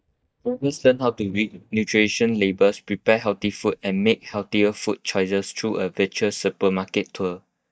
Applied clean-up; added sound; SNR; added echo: neural mask model DeepFilterNet 3.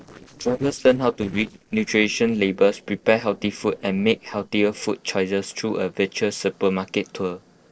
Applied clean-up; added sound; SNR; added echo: neural separator model SepFormer DNS4.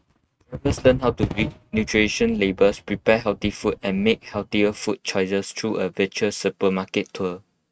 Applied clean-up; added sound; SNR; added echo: neural mask model RNNoise.